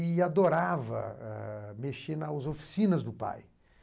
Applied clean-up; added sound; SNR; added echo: none; none; none; none.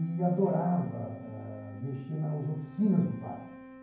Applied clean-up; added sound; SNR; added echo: none; Wind instrument, woodwind instrument; 16 dB; reverberation time 0.9 s.